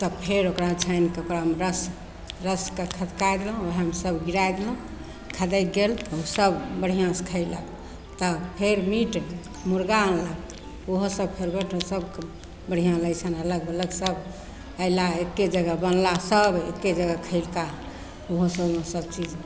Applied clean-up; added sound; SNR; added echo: none; Wind instrument, woodwind instrument + Crack; 19 dB; none.